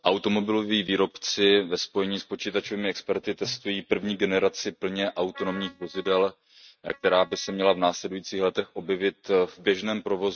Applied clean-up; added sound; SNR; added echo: neural mask model RNNoise.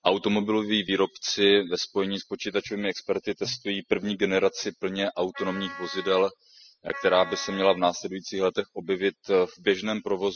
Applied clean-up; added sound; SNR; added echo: classical method spectral subtraction.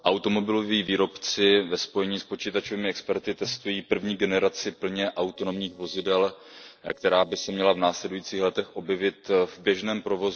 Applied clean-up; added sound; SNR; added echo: neural separator model SepFormer DNS4.